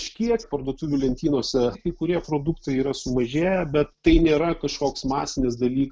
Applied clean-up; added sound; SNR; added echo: none; none; none; none.